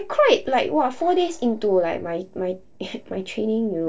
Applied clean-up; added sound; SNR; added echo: neural separator model SepFormer DNS4.